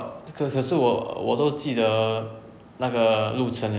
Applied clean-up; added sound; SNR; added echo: none; none; none; none.